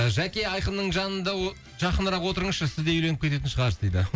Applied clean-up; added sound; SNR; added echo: none; none; none; none.